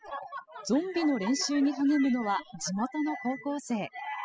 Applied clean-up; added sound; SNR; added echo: classical method spectral subtraction.